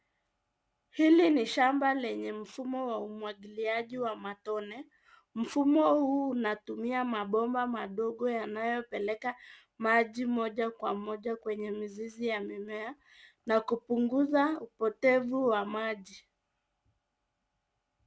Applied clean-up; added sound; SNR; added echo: none; none; none; none.